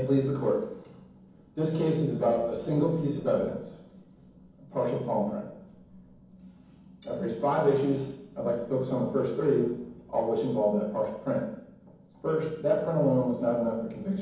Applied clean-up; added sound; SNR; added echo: none; none; none; reverberation time 1.2 s.